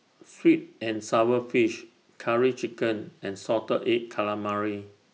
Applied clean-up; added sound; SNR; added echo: none; none; none; none.